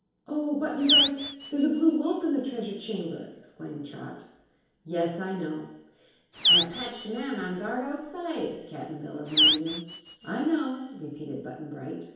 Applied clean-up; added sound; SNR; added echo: none; Animal; -1 dB; reverberation time 2.2 s.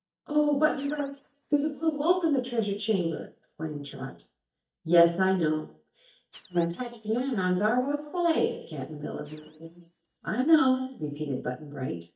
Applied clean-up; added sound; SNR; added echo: neural mask model DeepFilterNet 3.